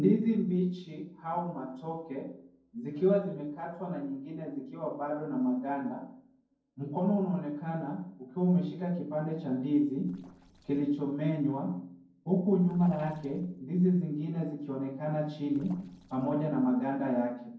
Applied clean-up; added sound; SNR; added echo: neural separator model SepFormer DNS4.